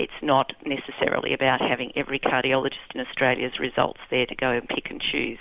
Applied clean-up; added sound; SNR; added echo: none; none; none; none.